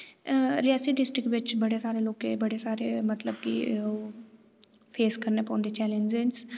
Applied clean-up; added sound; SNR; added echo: none; none; none; none.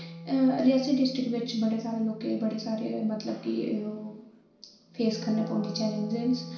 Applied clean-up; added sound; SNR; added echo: none; Wind instrument, woodwind instrument; 14 dB; reverberation time 0.6 s.